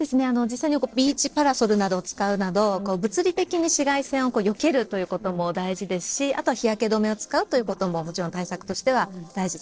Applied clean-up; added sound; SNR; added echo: neural separator model SepFormer DNS4.